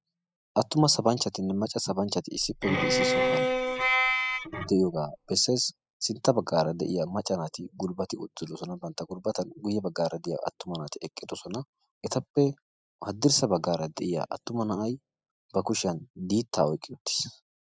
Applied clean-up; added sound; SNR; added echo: classical method spectral subtraction.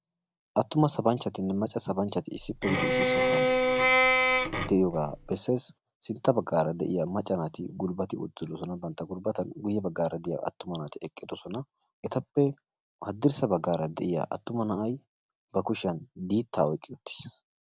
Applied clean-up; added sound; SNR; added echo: none; Bowed string instrument; -4 dB; none.